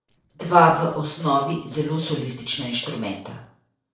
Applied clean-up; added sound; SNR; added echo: neural separator model SepFormer DNS4.